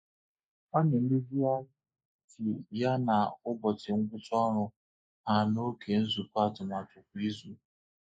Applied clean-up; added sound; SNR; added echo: neural mask model Resemble Enhance denoiser.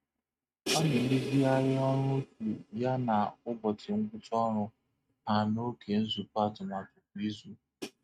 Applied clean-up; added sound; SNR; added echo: neural mask model RNNoise.